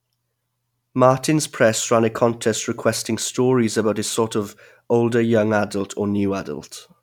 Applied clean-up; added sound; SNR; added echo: none; none; none; none.